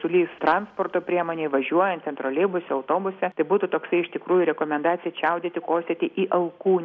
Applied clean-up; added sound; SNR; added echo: none; none; none; none.